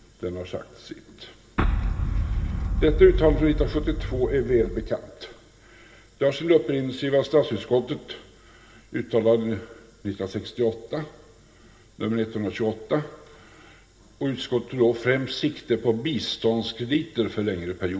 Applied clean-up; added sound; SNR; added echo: none; Boom; 0 dB; reverberation time 0.2 s.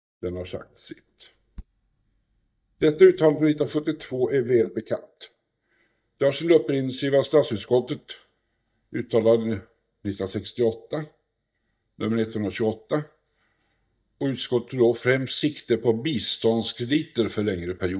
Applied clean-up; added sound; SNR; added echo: neural mask model DeepFilterNet 3.